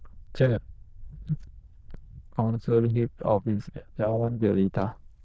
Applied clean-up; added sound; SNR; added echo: neural diffusion model UNIVERSE++.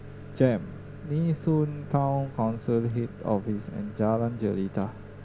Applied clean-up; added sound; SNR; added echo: none; Microwave oven; 14 dB; none.